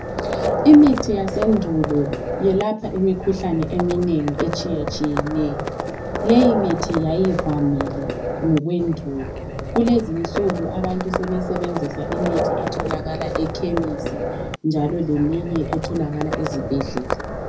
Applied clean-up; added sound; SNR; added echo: none; Livestock, farm animals, working animals; 5 dB; reverberation time 0.4 s.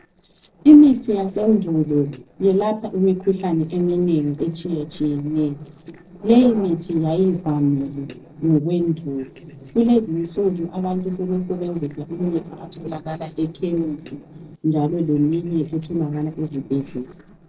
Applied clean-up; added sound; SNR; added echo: neural separator model SepFormer DNS4.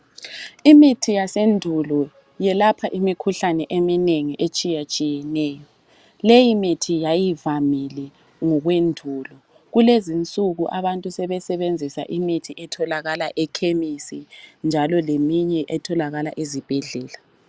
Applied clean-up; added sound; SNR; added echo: none; none; none; none.